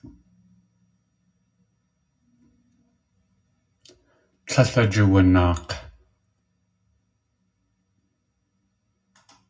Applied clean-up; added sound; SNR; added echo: none; none; none; reverberation time 0.4 s.